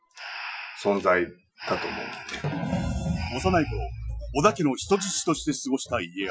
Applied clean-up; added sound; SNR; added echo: classical method Wiener filter.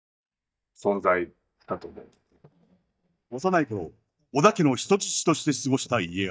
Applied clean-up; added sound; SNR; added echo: neural mask model DeepFilterNet 3.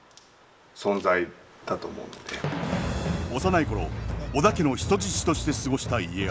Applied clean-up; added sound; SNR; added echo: none; none; none; none.